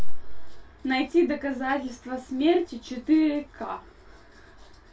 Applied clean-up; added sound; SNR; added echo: none; none; none; reverberation time 0.2 s.